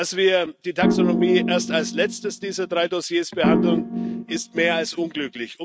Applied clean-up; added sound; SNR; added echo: neural mask model RNNoise.